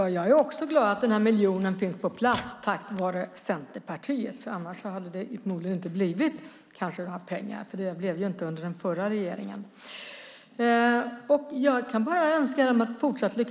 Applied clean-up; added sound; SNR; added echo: none; Microwave oven; 20 dB; none.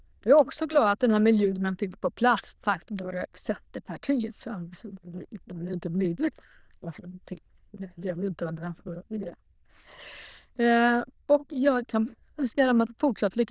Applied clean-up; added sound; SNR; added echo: neural diffusion model UNIVERSE++.